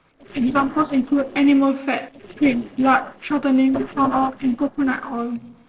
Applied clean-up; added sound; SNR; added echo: neural separator model SepFormer DNS4.